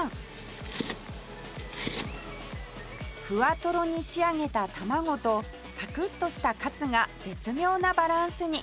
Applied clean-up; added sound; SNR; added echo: none; none; none; none.